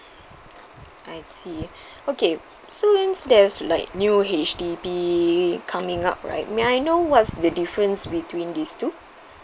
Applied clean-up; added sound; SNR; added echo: none; none; none; none.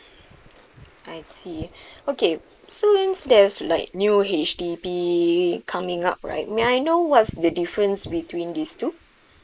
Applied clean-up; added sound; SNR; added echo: neural mask model Resemble Enhance denoiser.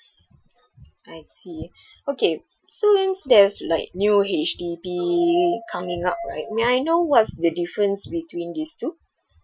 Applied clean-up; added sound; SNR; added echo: classical method Wiener filter.